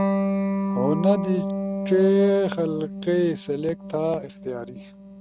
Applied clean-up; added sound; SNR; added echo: neural mask model RNNoise.